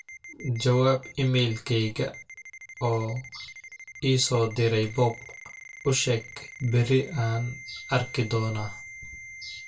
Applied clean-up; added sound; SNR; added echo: none; Ringtone; 17 dB; reverberation time 0.2 s.